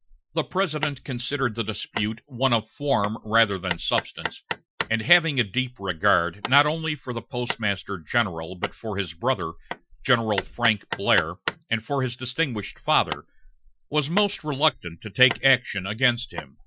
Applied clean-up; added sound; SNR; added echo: classical method Wiener filter.